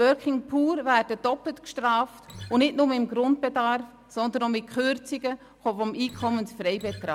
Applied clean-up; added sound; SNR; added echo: none; Acoustic guitar; 16 dB; none.